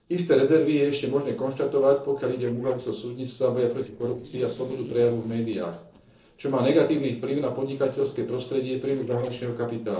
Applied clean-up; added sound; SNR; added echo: neural separator model SepFormer DNS4.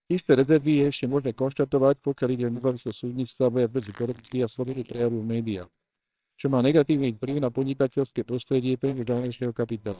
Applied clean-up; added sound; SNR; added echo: neural separator model SepFormer WHAMR!.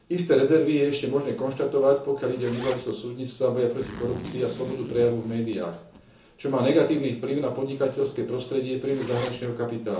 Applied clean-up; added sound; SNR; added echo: none; Zipper (clothing); 18 dB; reverberation time 0.8 s.